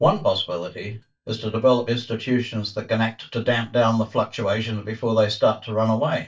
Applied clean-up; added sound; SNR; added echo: neural mask model DeepFilterNet 3.